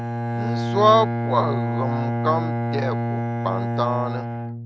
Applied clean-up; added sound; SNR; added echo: none; Bowed string instrument; 0 dB; none.